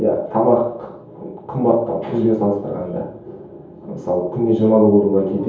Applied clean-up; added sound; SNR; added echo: none; none; none; reverberation time 0.7 s.